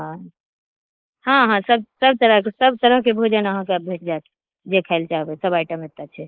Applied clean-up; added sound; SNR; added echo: neural mask model Resemble Enhance denoiser.